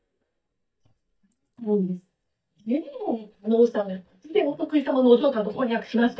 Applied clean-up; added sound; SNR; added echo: neural mask model DeepFilterNet 3.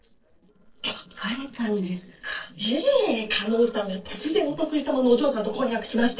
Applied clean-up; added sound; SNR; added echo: neural separator model SepFormer DNS4.